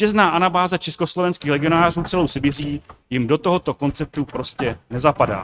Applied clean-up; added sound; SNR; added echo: neural mask model RNNoise.